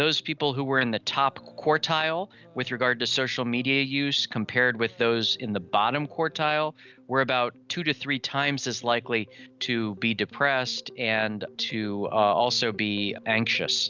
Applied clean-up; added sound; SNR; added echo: none; none; none; none.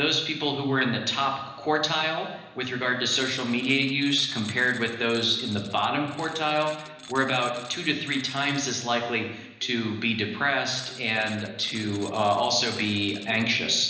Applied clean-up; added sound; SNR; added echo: none; Tools; 19 dB; reverberation time 1.0 s.